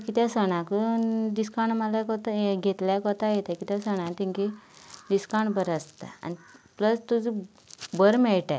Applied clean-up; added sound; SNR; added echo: none; none; none; none.